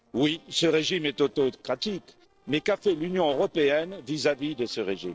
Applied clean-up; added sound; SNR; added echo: neural separator model SepFormer DNS4.